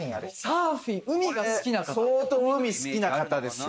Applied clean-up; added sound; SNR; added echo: neural mask model Resemble Enhance denoiser.